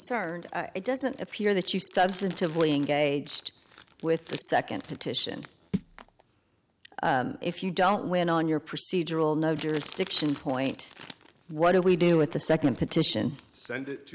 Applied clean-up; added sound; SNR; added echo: none; Crumpling, crinkling; 19 dB; none.